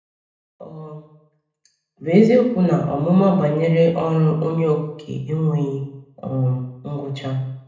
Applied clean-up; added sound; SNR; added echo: none; none; none; reverberation time 0.7 s.